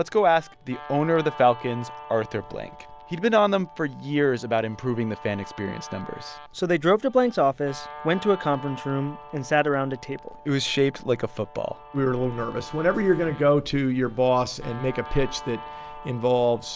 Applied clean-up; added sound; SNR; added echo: none; Guitar; 17 dB; none.